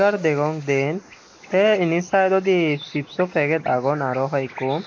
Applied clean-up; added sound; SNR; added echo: neural mask model Resemble Enhance denoiser.